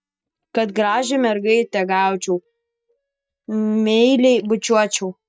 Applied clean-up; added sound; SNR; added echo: neural mask model DeepFilterNet 3.